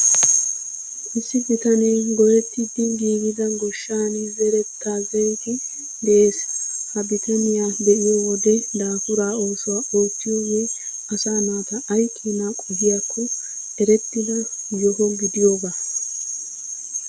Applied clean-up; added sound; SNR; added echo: none; none; none; none.